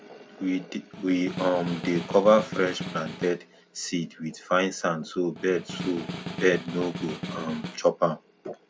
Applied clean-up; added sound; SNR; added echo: none; Snare drum; 11 dB; none.